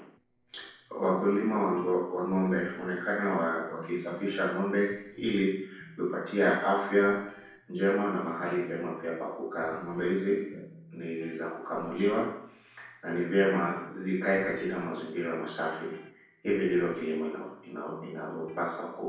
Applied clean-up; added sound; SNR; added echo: neural separator model SepFormer DNS4.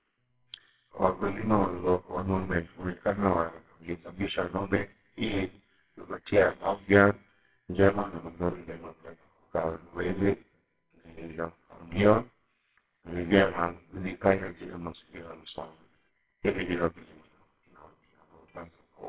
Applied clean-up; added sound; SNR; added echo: neural separator model SepFormer WHAMR!.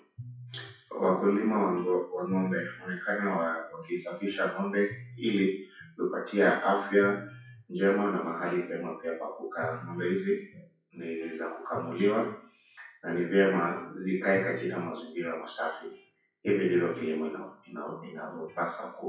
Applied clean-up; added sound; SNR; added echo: classical method WPE with log-MMSE.